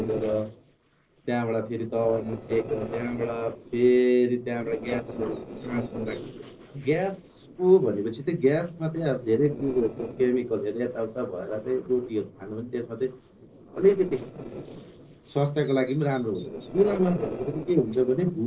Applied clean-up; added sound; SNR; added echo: neural separator model SepFormer DNS4.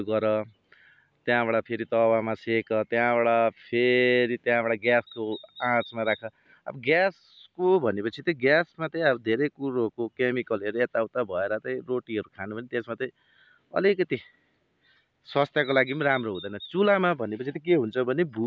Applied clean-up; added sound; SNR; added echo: none; none; none; none.